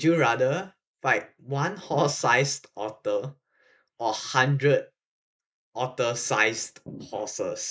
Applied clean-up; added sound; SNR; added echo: neural mask model Resemble Enhance denoiser.